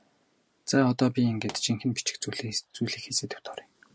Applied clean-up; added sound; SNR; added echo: none; Explosion; 19 dB; none.